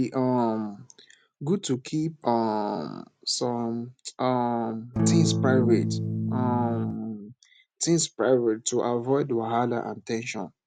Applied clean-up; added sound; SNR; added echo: none; Electric guitar / Strum; -2 dB; none.